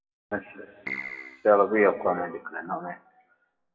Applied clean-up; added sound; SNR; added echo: classical method WPE with log-MMSE.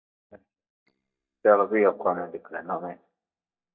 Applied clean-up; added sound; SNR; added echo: neural mask model DeepFilterNet 3.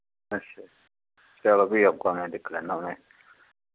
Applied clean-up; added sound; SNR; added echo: none; none; none; none.